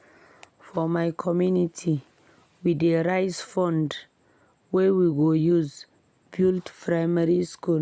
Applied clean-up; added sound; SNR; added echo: none; none; none; none.